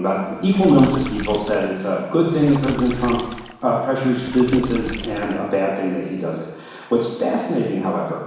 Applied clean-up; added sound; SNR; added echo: none; Water / Splash, splatter; 13 dB; reverberation time 1.1 s.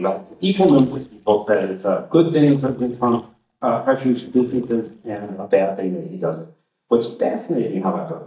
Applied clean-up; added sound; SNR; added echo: neural mask model DeepFilterNet 3.